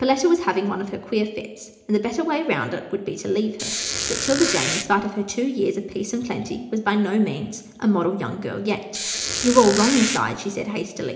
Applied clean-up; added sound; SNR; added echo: none; Squeak; 3 dB; reverberation time 0.8 s.